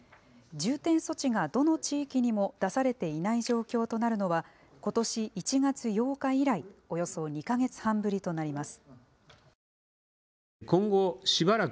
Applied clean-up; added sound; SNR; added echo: none; none; none; none.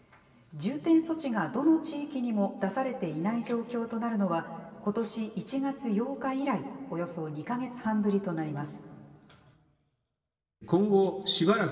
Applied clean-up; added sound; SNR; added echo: none; none; none; reverberation time 2.0 s.